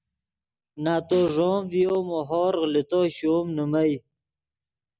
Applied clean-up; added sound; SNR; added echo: none; Snare drum; 18 dB; none.